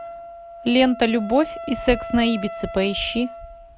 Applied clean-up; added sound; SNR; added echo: none; Wind instrument, woodwind instrument; 13 dB; none.